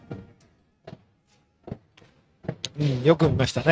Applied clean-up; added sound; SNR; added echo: neural mask model RNNoise.